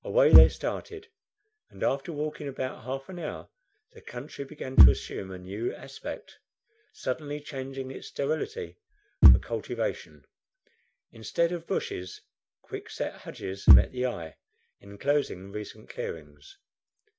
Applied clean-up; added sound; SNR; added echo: none; Bass drum / Thump, thud; -4 dB; none.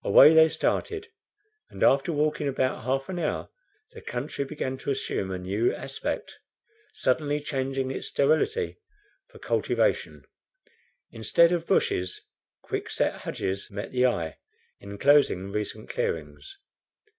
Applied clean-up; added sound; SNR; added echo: none; none; none; none.